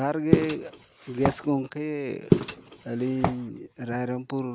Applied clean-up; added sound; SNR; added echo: none; Walk, footsteps; -1 dB; none.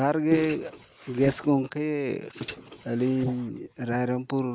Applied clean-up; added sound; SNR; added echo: neural mask model Resemble Enhance denoiser.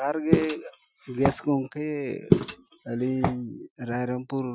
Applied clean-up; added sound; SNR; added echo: classical method Wiener filter.